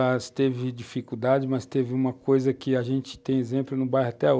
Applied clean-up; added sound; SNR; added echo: none; none; none; none.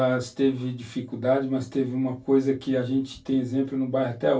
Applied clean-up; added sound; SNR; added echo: none; none; none; reverberation time 0.2 s.